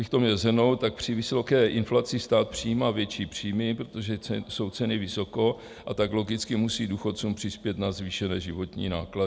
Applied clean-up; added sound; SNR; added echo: none; none; none; none.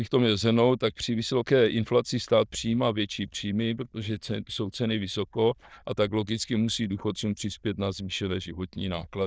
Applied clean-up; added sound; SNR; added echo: neural diffusion model UNIVERSE++.